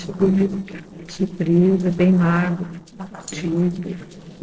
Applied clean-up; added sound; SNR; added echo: neural separator model SepFormer DNS4.